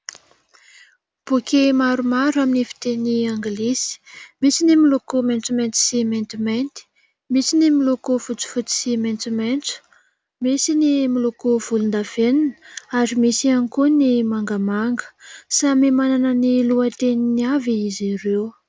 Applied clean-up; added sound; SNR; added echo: none; none; none; none.